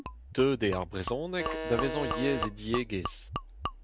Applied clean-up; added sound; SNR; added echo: none; Alarm + Gurgling / Liquid; 5 dB; none.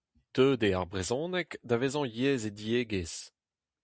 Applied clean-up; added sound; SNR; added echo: none; none; none; none.